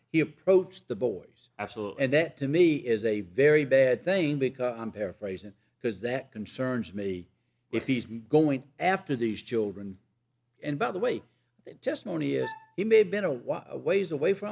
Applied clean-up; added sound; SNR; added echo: none; Wind instrument, woodwind instrument; 17 dB; none.